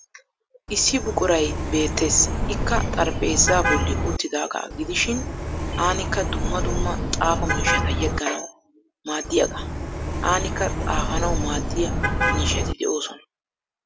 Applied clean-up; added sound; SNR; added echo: none; Car passing by; -1 dB; none.